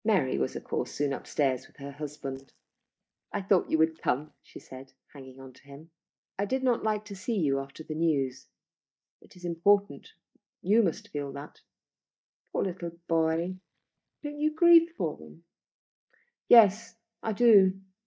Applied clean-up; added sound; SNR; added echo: neural mask model DeepFilterNet 3.